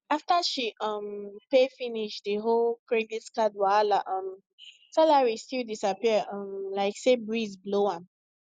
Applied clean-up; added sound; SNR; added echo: none; none; none; none.